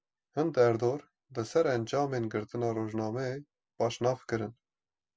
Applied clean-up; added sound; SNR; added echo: none; none; none; none.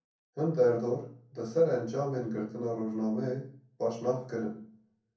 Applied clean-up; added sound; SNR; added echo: none; none; none; reverberation time 0.6 s.